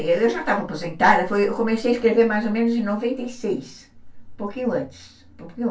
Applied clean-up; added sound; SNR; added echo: none; none; none; reverberation time 0.2 s.